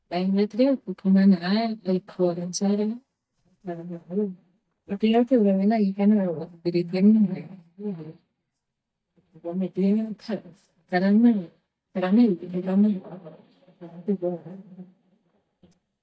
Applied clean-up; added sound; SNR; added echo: neural mask model DeepFilterNet 3.